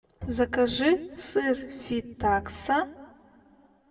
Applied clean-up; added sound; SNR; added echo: none; Bowed string instrument; 17 dB; reverberation time 1.2 s.